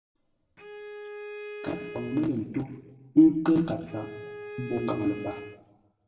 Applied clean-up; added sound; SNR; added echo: none; Bowed string instrument; 13 dB; reverberation time 1.1 s.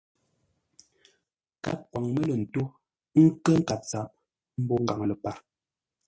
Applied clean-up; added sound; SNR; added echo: none; none; none; none.